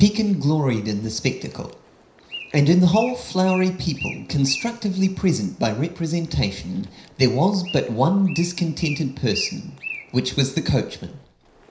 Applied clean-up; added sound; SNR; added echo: none; Bird; 18 dB; reverberation time 0.5 s.